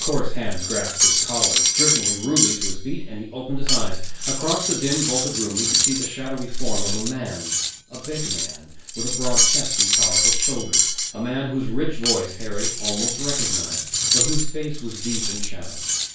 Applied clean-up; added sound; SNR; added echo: none; Cutlery, silverware; -1 dB; reverberation time 0.4 s.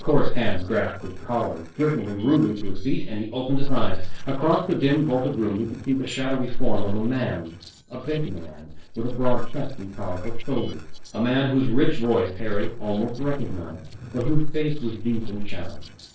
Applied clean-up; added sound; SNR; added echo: neural separator model SepFormer DNS4.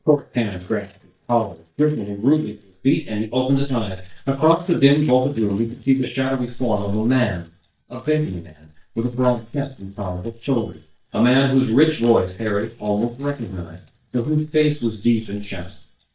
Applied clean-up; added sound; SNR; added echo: neural mask model DeepFilterNet 3.